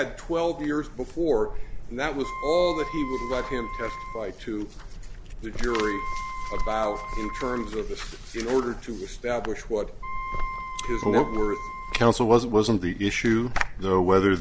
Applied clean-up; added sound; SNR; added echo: none; Walk, footsteps + Wind instrument, woodwind instrument; 6 dB; none.